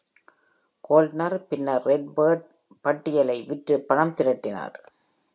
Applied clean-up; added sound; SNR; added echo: none; none; none; none.